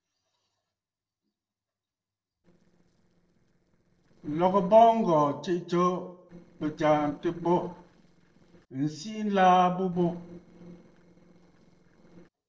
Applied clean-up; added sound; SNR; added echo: neural separator model SepFormer DNS4.